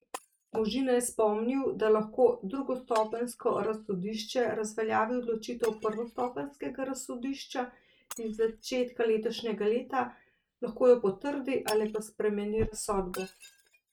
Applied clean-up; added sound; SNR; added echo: neural mask model RNNoise.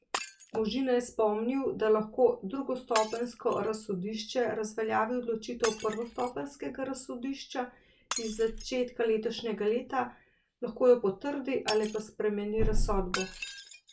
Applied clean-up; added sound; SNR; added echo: none; Shatter; 12 dB; none.